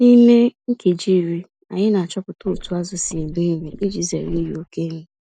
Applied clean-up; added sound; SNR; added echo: neural mask model Resemble Enhance denoiser.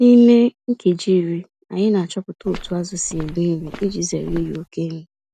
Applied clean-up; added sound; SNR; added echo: none; Walk, footsteps; 16 dB; none.